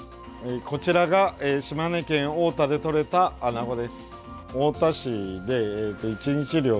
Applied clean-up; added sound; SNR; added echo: none; none; none; none.